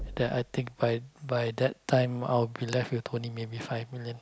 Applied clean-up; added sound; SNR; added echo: none; Knock; 20 dB; none.